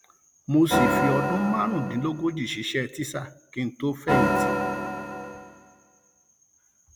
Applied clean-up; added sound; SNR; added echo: none; Organ; -1 dB; none.